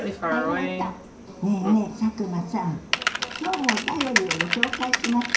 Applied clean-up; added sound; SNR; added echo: none; Typing; 1 dB; reverberation time 0.5 s.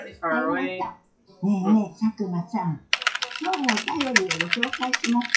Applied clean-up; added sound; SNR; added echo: classical method WPE with log-MMSE.